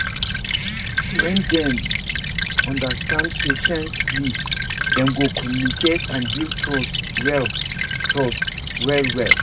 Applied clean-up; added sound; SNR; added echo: none; Stream / Trickle, dribble; -1 dB; reverberation time 0.2 s.